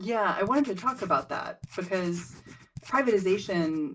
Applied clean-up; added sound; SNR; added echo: none; Writing; 18 dB; reverberation time 0.2 s.